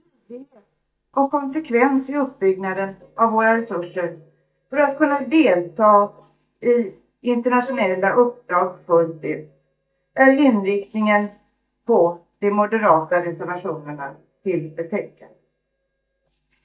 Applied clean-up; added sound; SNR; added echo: neural mask model DeepFilterNet 3.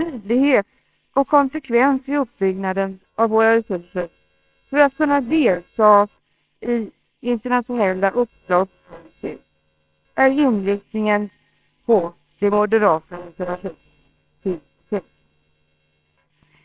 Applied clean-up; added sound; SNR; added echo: neural separator model SepFormer WHAMR!.